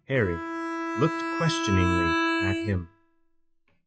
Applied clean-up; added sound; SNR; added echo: classical method log-MMSE.